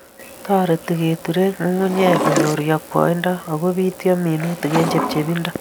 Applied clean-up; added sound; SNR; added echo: none; Drawer open or close; 7 dB; none.